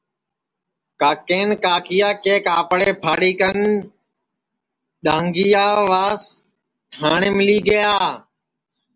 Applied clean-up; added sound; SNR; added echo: none; none; none; none.